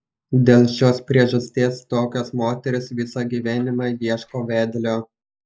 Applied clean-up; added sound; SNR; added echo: neural mask model Resemble Enhance denoiser.